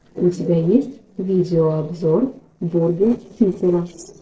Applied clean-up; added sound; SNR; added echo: neural separator model SepFormer DNS4.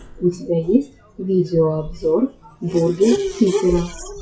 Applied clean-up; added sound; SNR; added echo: classical method WPE with log-MMSE.